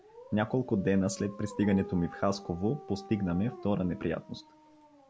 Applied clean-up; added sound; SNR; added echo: none; Dog; 16 dB; none.